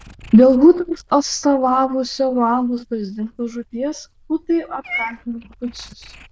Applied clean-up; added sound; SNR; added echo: neural diffusion model UNIVERSE++.